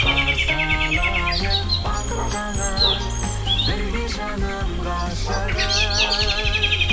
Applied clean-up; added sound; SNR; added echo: none; Bird / Dog; -1 dB; none.